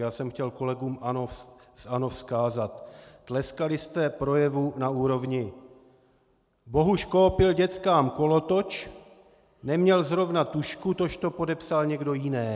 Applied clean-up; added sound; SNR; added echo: none; none; none; none.